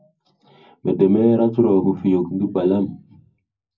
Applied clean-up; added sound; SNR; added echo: none; none; none; reverberation time 0.4 s.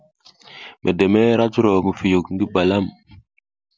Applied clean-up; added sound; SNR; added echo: none; none; none; none.